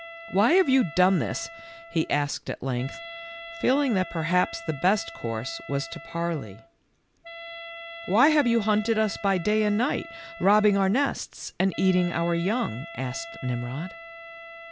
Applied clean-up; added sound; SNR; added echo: none; Wind instrument, woodwind instrument; 15 dB; none.